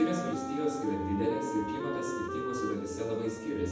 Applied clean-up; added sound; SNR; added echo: none; Wind instrument, woodwind instrument; 4 dB; reverberation time 1.1 s.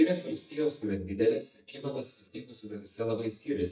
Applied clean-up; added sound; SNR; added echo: neural mask model DeepFilterNet 3.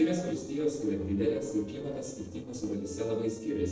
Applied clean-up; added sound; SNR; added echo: neural separator model SepFormer DNS4.